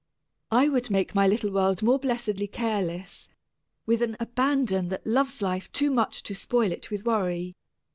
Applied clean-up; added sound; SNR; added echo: none; none; none; none.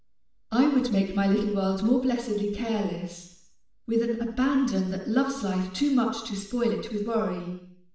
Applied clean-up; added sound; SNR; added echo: none; none; none; reverberation time 0.8 s.